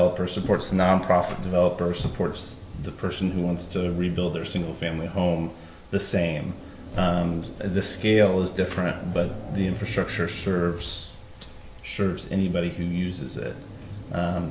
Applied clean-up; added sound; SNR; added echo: none; none; none; none.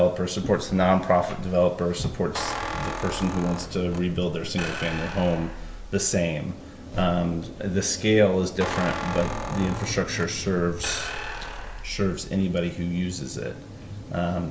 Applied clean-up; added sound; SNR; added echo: none; Squeak; 8 dB; none.